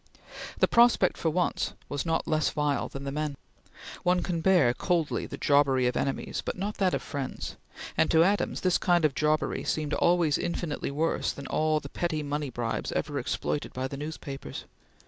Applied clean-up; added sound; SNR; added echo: none; none; none; none.